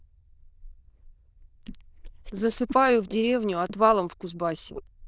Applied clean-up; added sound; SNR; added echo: neural diffusion model UNIVERSE++.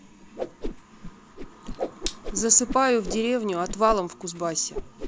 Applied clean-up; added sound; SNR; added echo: none; Whoosh, swoosh, swish; 9 dB; none.